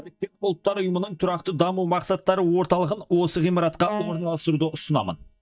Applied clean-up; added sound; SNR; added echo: neural mask model DeepFilterNet 3.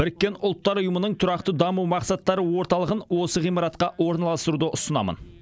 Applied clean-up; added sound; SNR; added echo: none; none; none; none.